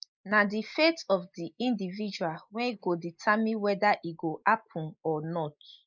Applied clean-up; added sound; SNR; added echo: neural mask model Resemble Enhance denoiser.